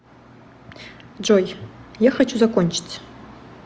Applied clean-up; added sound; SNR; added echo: none; none; none; none.